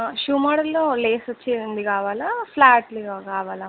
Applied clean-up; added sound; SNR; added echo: none; none; none; none.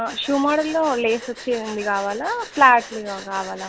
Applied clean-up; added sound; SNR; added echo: none; Breathing; 17 dB; none.